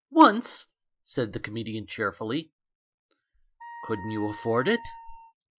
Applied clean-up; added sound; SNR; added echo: classical method Wiener filter.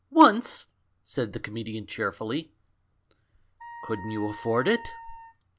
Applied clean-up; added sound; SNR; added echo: none; Wind instrument, woodwind instrument; 15 dB; none.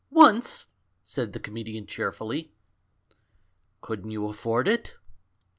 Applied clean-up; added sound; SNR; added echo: none; none; none; none.